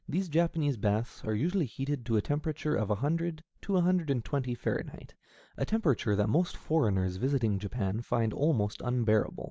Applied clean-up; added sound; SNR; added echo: none; none; none; none.